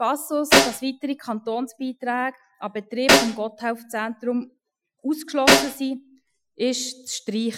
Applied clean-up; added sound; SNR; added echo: classical method Wiener filter.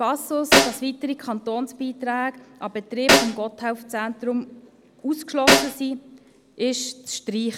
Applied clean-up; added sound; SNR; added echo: none; Snare drum; -4 dB; none.